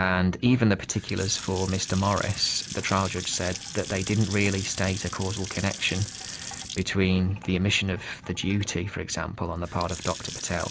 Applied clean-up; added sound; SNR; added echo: none; Sink (filling or washing) / Water tap, faucet / Splash, splatter; 13 dB; none.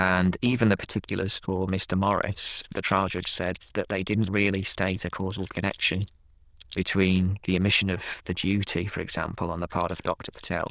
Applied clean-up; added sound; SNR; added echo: neural diffusion model UNIVERSE++.